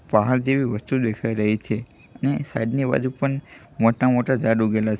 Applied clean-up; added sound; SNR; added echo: none; none; none; none.